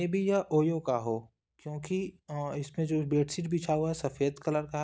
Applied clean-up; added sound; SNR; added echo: none; none; none; none.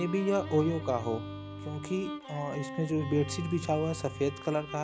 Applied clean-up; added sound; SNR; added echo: none; Bowed string instrument + Bowed string instrument; 9 dB; none.